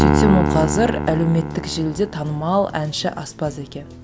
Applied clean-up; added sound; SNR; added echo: none; Piano; 2 dB; none.